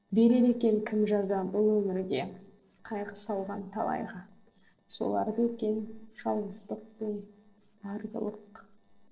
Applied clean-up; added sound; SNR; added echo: neural separator model SepFormer DNS4.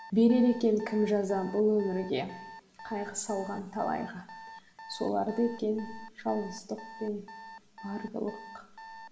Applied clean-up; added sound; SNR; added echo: none; Alarm; 17 dB; reverberation time 0.8 s.